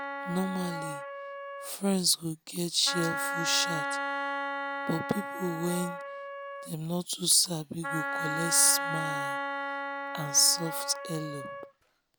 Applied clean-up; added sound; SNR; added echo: none; Wind instrument, woodwind instrument; 4 dB; none.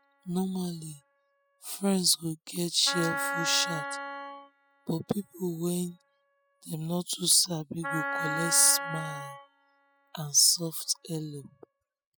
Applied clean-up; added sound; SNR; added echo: classical method spectral subtraction.